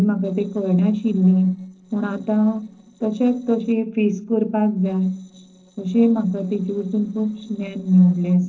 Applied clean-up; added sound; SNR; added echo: neural separator model SepFormer DNS4.